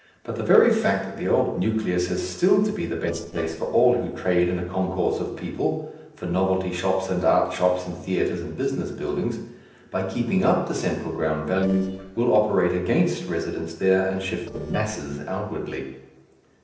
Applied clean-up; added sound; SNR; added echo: neural separator model SepFormer DNS4.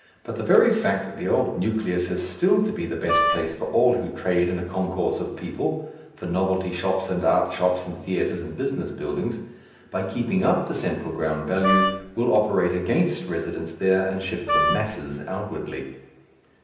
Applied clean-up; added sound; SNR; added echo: none; Wind instrument, woodwind instrument; 0 dB; reverberation time 0.9 s.